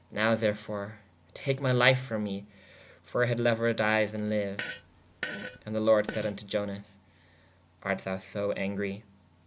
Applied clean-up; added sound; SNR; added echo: none; Fart; 10 dB; none.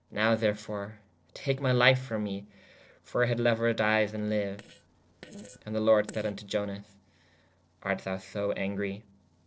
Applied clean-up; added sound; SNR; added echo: neural separator model SepFormer DNS4.